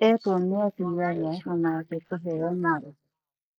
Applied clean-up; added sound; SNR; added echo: neural mask model Resemble Enhance denoiser.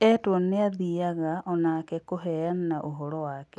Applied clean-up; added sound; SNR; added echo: none; none; none; none.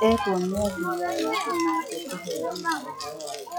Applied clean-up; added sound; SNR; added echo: classical method log-MMSE.